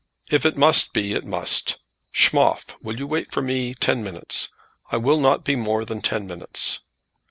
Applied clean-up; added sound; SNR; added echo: none; none; none; none.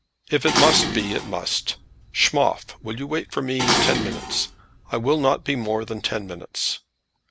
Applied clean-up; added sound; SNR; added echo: none; Dishes, pots, and pans; 3 dB; none.